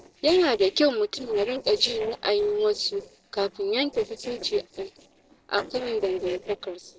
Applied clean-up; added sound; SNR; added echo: neural separator model SepFormer DNS4.